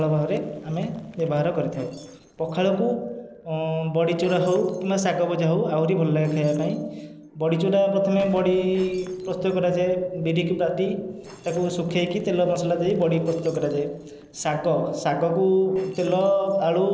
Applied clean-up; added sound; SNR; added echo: neural separator model SepFormer DNS4.